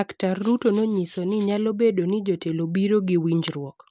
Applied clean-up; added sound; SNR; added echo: none; Rattle (instrument); 14 dB; none.